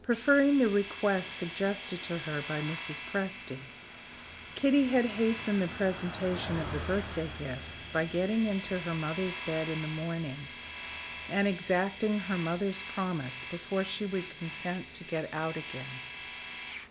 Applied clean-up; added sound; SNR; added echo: none; Domestic sounds, home sounds + Car passing by; 10 dB; none.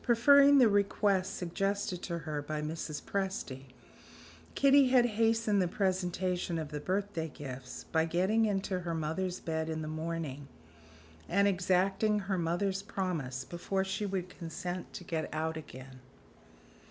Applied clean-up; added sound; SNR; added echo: none; none; none; none.